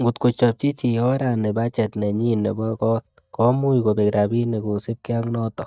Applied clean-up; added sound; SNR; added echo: neural mask model DeepFilterNet 3.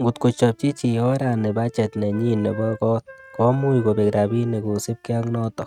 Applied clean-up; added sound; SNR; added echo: neural mask model RNNoise.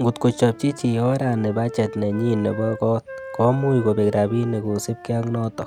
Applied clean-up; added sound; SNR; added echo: none; Wind instrument, woodwind instrument; 17 dB; none.